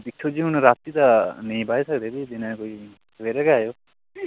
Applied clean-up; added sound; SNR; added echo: none; none; none; none.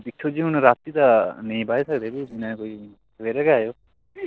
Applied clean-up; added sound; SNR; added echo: neural separator model SepFormer DNS4.